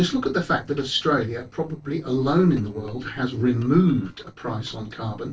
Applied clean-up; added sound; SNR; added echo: neural separator model SepFormer DNS4.